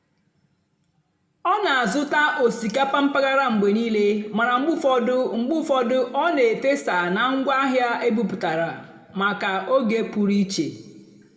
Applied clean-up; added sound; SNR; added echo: none; none; none; reverberation time 1.3 s.